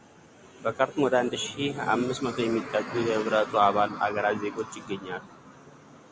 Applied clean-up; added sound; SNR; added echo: none; none; none; none.